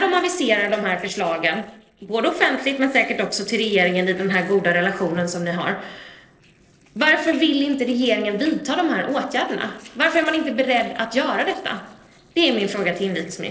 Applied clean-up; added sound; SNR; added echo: neural separator model SepFormer DNS4.